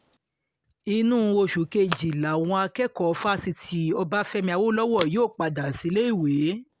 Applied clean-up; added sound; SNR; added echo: none; Telephone; 19 dB; none.